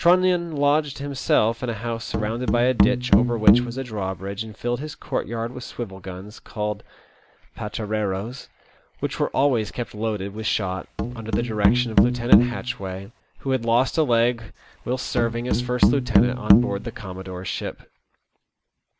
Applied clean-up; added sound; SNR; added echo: none; Musical instrument; -3 dB; none.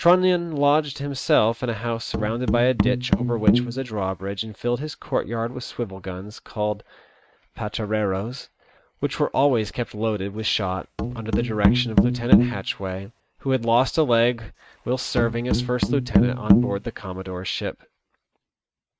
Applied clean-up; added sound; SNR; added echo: neural mask model RNNoise.